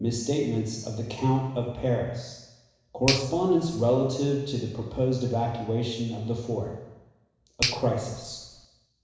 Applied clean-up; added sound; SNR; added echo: none; Finger snapping; 11 dB; reverberation time 1.0 s.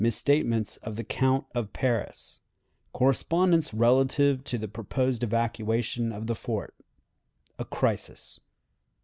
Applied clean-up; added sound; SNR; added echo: none; none; none; none.